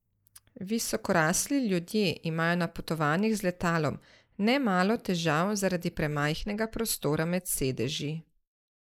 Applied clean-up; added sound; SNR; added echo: neural mask model Resemble Enhance denoiser.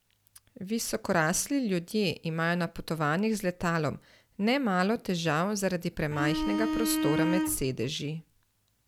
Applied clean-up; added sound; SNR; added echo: none; Bowed string instrument; 0 dB; none.